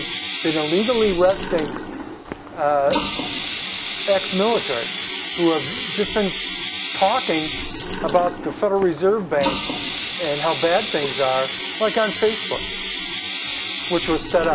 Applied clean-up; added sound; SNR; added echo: none; Water tap, faucet; 5 dB; reverberation time 0.8 s.